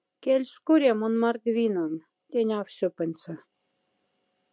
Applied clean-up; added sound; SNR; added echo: none; none; none; none.